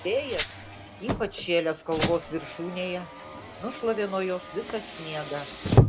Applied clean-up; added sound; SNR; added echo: none; Car + Glass; -1 dB; none.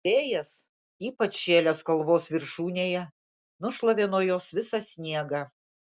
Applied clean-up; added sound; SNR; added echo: none; none; none; none.